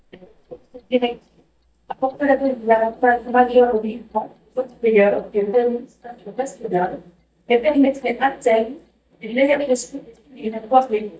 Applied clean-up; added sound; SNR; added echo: neural mask model DeepFilterNet 3.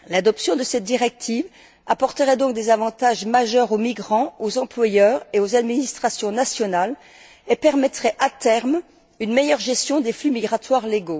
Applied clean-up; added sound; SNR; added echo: none; none; none; none.